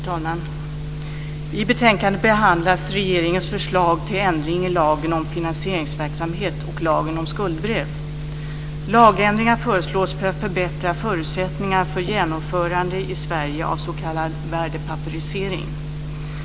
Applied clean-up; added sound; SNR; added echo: none; none; none; none.